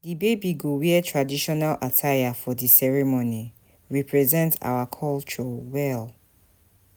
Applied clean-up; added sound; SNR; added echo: none; none; none; none.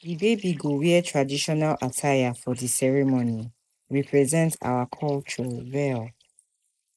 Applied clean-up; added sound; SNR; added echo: neural mask model Resemble Enhance denoiser.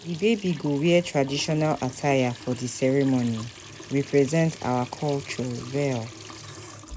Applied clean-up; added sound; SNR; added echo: none; Trickle, dribble / Sink (filling or washing) / Water tap, faucet; 16 dB; none.